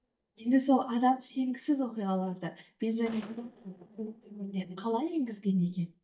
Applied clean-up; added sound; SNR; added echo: neural mask model DeepFilterNet 3.